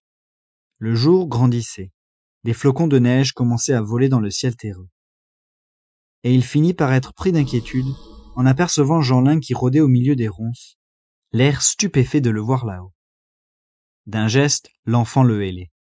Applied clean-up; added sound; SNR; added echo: classical method Wiener filter.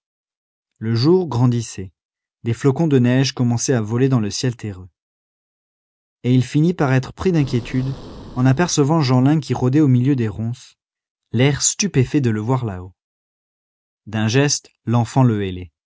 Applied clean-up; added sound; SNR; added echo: none; Boom; 19 dB; none.